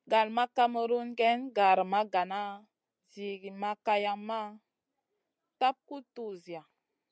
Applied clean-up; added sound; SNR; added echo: none; none; none; none.